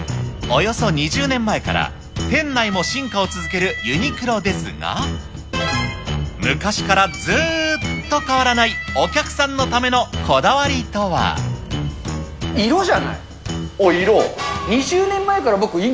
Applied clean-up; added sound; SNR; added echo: none; none; none; none.